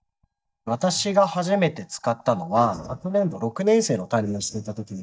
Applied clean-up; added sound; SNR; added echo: neural mask model DeepFilterNet 3.